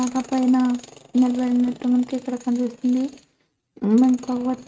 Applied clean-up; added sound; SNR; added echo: neural mask model RNNoise.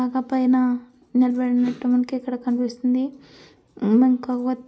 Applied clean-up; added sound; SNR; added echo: none; none; none; none.